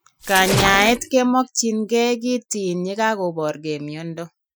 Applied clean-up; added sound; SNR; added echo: classical method Wiener filter.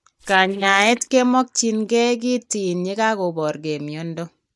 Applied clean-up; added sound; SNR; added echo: neural mask model DeepFilterNet 3.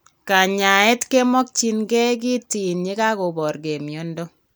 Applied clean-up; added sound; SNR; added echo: none; none; none; none.